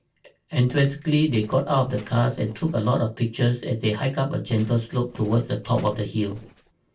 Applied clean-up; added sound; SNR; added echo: neural separator model SepFormer DNS4.